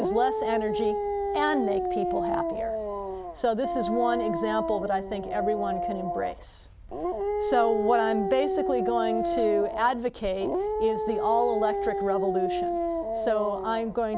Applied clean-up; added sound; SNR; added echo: none; Dog; 1 dB; none.